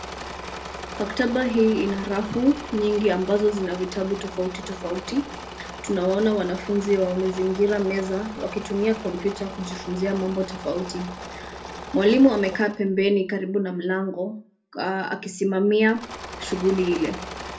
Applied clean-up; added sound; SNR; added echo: none; Engine / Mechanisms; 13 dB; reverberation time 0.3 s.